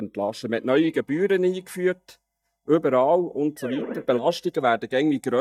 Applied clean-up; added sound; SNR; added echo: neural mask model DeepFilterNet 3.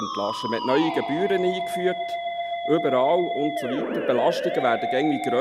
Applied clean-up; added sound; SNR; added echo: none; Musical instrument; 4 dB; none.